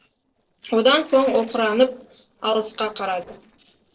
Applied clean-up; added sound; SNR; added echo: neural separator model SepFormer DNS4.